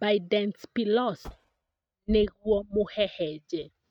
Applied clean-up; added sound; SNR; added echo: neural mask model RNNoise.